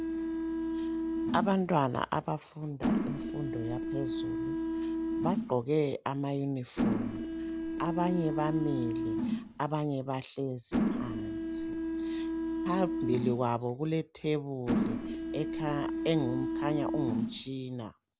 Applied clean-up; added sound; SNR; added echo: none; Mechanisms; 0 dB; none.